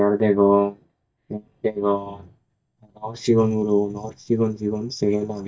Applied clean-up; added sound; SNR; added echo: neural mask model DeepFilterNet 3.